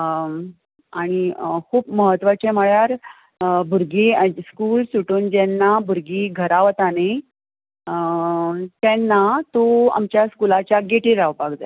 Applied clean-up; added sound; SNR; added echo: none; none; none; none.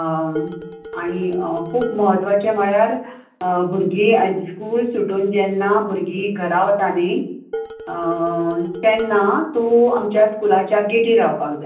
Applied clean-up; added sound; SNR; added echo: none; Dishes, pots, and pans; 14 dB; reverberation time 0.6 s.